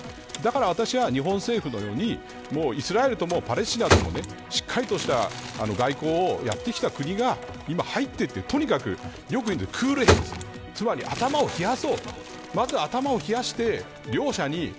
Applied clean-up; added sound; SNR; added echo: none; Crumpling, crinkling; 7 dB; none.